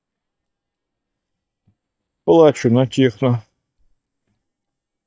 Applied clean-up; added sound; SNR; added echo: neural mask model DeepFilterNet 3.